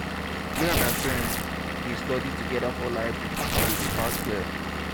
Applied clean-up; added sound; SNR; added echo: none; Engine / Vehicle + Tearing; -4 dB; none.